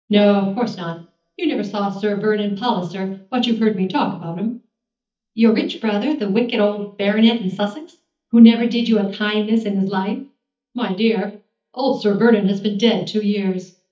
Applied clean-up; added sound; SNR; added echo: neural mask model DeepFilterNet 3.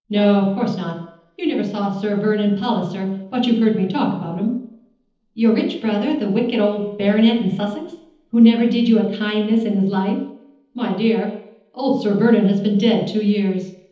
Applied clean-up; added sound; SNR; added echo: neural separator model SepFormer DNS4.